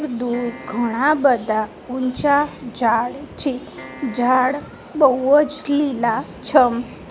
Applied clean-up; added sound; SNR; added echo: none; Piano; 19 dB; none.